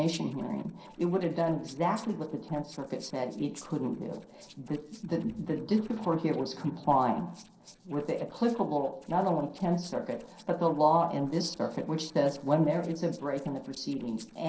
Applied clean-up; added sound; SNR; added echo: neural separator model SepFormer DNS4.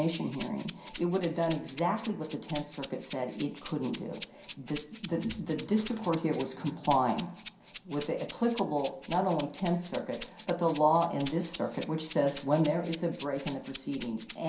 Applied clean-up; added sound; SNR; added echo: none; Rattle (instrument); 6 dB; reverberation time 0.5 s.